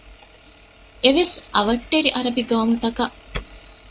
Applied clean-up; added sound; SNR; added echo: none; none; none; none.